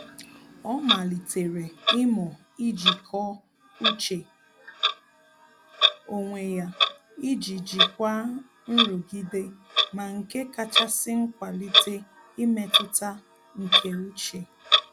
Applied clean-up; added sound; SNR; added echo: none; Clock; -2 dB; none.